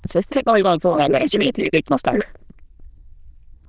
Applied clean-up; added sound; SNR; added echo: neural diffusion model UNIVERSE++.